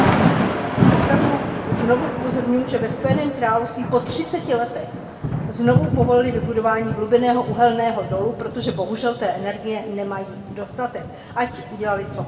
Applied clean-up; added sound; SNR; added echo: none; Thunder / Rain; 2 dB; reverberation time 1.5 s.